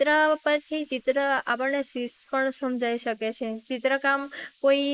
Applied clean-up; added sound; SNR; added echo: neural mask model Resemble Enhance denoiser.